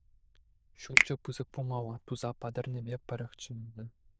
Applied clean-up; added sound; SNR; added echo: neural diffusion model UNIVERSE++.